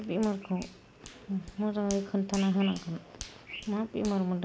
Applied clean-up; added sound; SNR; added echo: none; Hands; 17 dB; none.